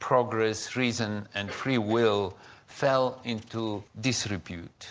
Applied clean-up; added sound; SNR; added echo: none; none; none; none.